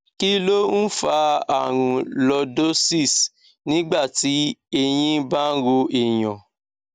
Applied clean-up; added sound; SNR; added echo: none; none; none; none.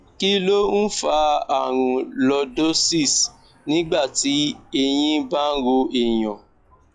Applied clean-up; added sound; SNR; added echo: classical method log-MMSE.